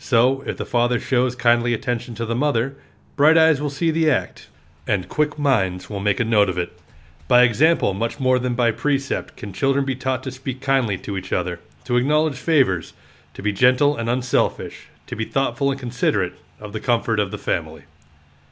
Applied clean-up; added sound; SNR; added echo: none; none; none; none.